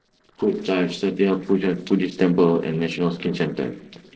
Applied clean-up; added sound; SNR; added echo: neural separator model SepFormer DNS4.